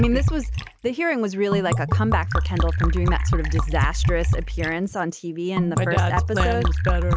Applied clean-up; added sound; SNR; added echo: none; Liquid; -3 dB; none.